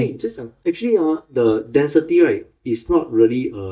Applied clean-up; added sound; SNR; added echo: neural mask model DeepFilterNet 3.